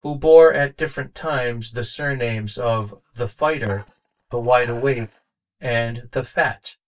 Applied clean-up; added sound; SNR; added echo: neural mask model DeepFilterNet 3.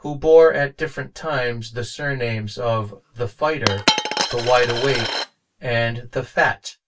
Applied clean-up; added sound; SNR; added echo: none; Coin (dropping); 5 dB; reverberation time 0.1 s.